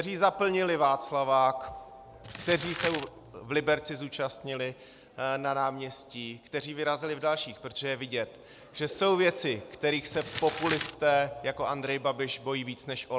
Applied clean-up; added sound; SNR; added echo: none; Crumpling, crinkling; 9 dB; none.